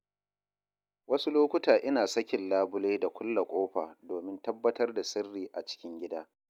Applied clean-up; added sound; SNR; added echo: none; none; none; none.